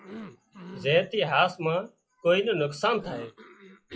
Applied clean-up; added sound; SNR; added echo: classical method log-MMSE.